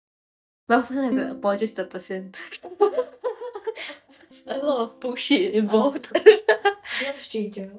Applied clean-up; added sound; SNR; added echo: neural mask model DeepFilterNet 3.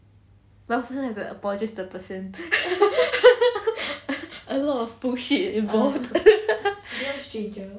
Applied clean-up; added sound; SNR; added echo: none; none; none; none.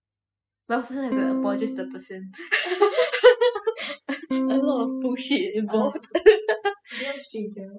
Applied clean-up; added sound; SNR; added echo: classical method spectral subtraction.